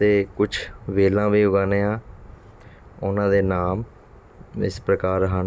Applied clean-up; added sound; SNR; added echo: none; none; none; none.